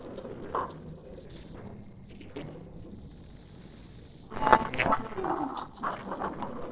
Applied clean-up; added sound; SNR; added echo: neural separator model SepFormer DNS4.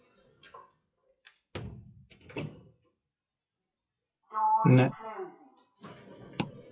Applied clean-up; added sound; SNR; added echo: classical method WPE with log-MMSE.